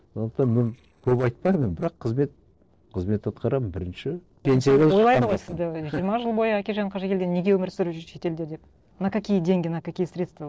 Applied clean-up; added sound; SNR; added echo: neural separator model SepFormer DNS4.